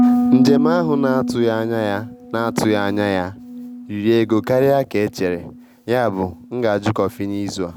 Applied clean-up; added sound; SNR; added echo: none; Harp; 4 dB; none.